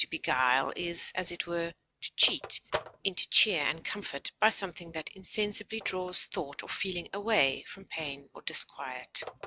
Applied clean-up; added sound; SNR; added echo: neural mask model RNNoise.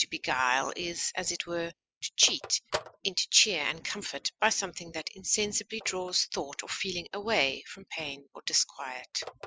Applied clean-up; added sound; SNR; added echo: classical method spectral subtraction.